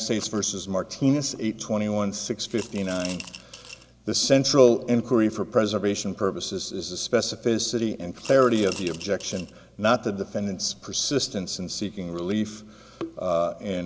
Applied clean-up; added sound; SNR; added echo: none; Coin (dropping) / Glass; 17 dB; none.